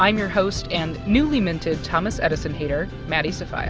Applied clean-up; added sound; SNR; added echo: none; Engine; 11 dB; none.